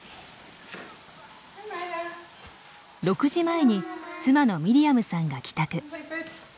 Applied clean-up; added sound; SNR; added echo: none; none; none; none.